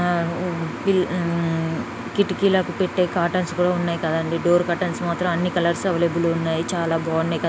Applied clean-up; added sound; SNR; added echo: none; none; none; none.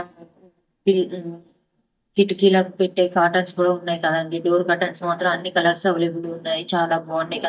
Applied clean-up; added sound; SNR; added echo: neural mask model DeepFilterNet 3.